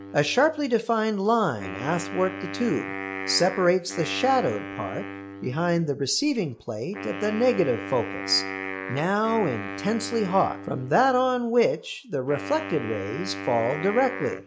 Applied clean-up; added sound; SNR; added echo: none; Wind instrument, woodwind instrument; 10 dB; none.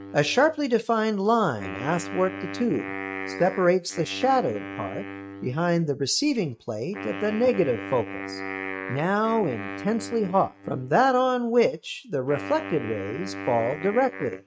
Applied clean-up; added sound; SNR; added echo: neural mask model RNNoise.